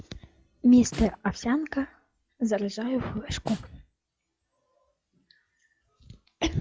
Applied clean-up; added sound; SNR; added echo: classical method log-MMSE.